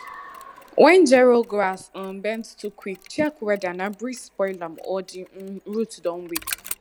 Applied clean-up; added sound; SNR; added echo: none; Mechanisms; 19 dB; none.